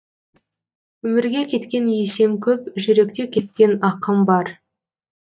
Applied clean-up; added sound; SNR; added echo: neural mask model DeepFilterNet 3.